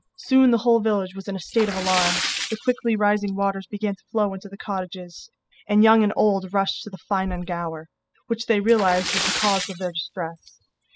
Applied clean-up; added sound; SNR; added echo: classical method spectral subtraction.